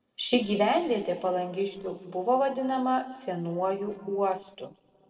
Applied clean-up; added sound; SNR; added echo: neural separator model SepFormer DNS4.